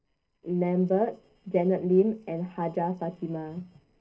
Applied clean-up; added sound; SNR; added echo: neural separator model SepFormer DNS4.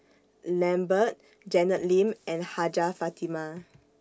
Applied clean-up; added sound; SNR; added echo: none; none; none; none.